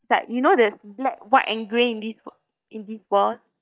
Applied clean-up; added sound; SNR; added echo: neural mask model DeepFilterNet 3.